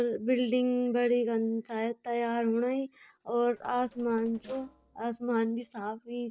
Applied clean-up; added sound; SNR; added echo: neural separator model SepFormer DNS4.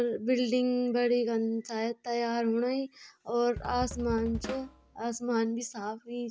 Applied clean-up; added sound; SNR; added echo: none; Drum kit; 11 dB; none.